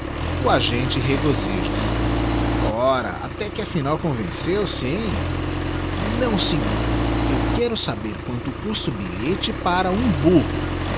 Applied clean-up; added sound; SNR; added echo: none; Accelerating, revving, vroom; 0 dB; none.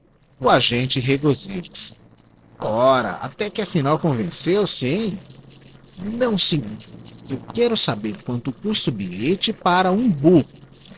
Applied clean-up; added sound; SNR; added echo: neural separator model SepFormer DNS4.